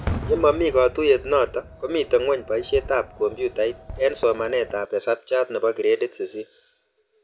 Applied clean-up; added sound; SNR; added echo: none; Fireworks; 14 dB; none.